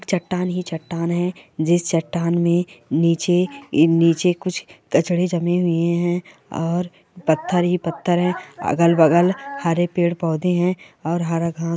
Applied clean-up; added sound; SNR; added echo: none; none; none; none.